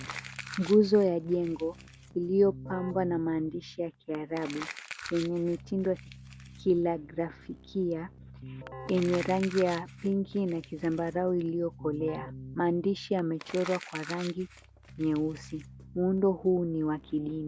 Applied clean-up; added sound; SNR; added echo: none; Crumpling, crinkling + Keyboard (musical); 15 dB; none.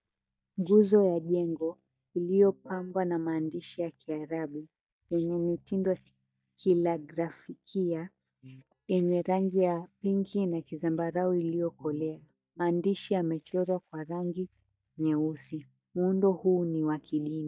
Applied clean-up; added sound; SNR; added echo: neural mask model DeepFilterNet 3.